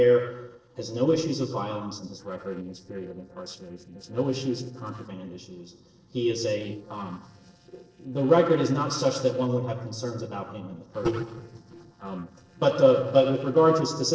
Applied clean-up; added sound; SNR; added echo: neural separator model SepFormer DNS4.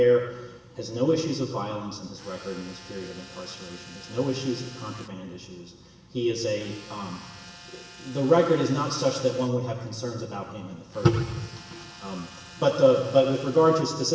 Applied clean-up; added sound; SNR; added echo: none; Tools; 20 dB; reverberation time 1.1 s.